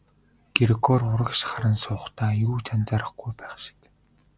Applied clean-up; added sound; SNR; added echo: none; none; none; none.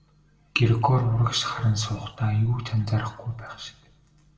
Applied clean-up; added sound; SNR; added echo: none; none; none; reverberation time 0.6 s.